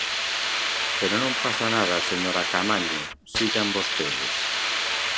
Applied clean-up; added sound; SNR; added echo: none; Hiss; -3 dB; none.